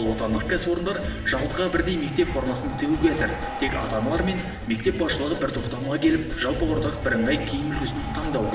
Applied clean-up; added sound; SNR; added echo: none; Breathing; 16 dB; reverberation time 0.9 s.